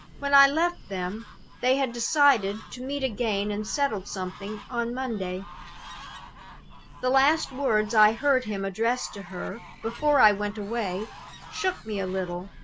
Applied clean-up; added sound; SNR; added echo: none; Breathing + Fowl; 17 dB; none.